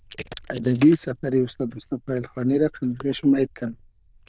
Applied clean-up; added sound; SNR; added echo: neural diffusion model UNIVERSE++.